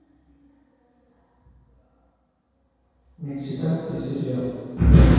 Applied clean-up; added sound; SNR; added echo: none; none; none; reverberation time 2.0 s.